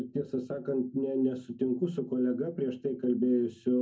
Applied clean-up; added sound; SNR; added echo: none; none; none; reverberation time 0.3 s.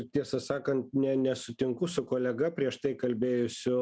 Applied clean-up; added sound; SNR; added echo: none; none; none; none.